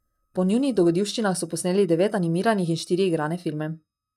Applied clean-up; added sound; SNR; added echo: neural mask model DeepFilterNet 3.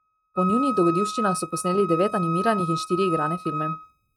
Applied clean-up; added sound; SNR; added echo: neural mask model RNNoise.